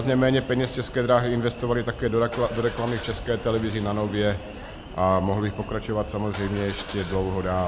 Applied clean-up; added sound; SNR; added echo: none; Engine starting / Car; 12 dB; none.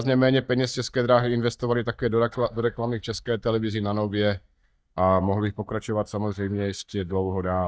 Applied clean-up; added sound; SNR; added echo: neural mask model DeepFilterNet 3.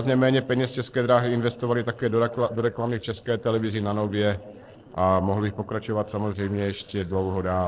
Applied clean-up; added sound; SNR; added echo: neural separator model SepFormer DNS4.